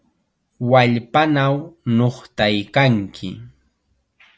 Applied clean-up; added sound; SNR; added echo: none; none; none; none.